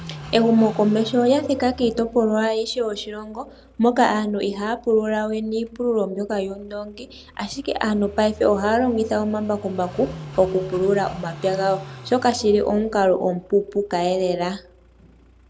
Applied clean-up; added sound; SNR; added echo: none; Car passing by / Idling; 18 dB; none.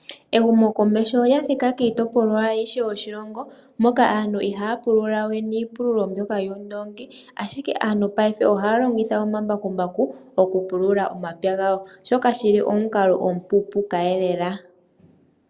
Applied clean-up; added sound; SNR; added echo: none; none; none; none.